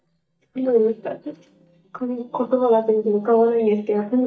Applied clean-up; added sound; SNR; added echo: neural mask model DeepFilterNet 3.